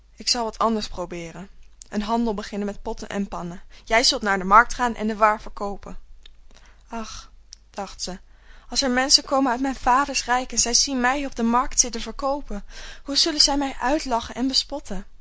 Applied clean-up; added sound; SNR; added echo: none; none; none; none.